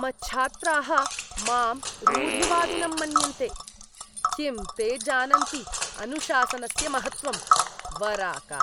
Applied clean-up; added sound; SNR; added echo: none; Tick + Fart; 0 dB; none.